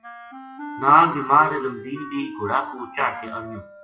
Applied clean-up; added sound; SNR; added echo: classical method WPE with log-MMSE.